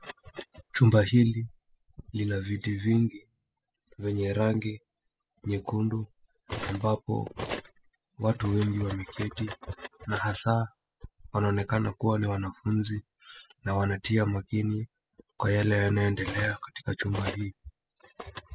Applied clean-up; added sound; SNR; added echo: classical method spectral subtraction.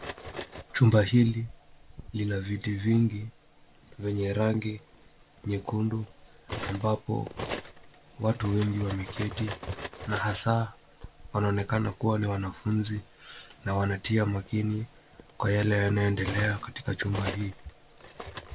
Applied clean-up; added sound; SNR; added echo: none; Cutlery, silverware; 14 dB; none.